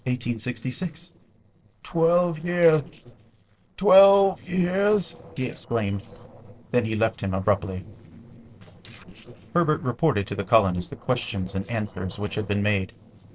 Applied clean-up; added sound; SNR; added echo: neural separator model SepFormer DNS4.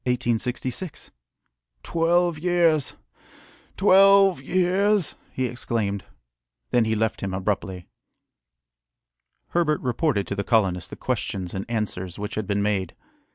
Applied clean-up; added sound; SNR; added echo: none; none; none; none.